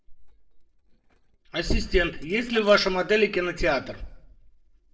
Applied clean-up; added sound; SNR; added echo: neural separator model SepFormer DNS4.